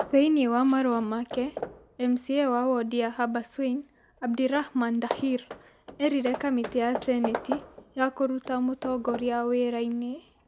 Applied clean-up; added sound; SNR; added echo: none; Hammer / Wood; 13 dB; none.